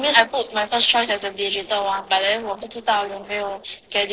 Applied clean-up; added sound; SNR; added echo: neural separator model SepFormer DNS4.